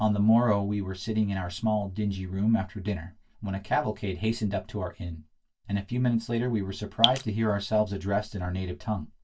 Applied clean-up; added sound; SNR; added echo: none; Drip; 0 dB; reverberation time 0.1 s.